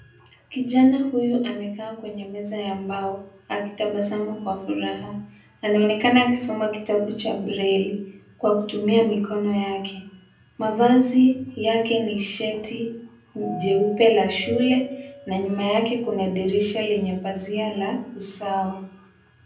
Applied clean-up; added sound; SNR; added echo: none; Doorbell; 13 dB; reverberation time 0.6 s.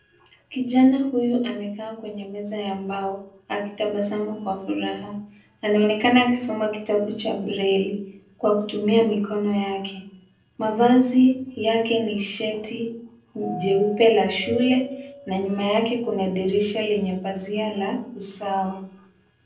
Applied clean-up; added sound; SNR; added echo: neural separator model SepFormer DNS4.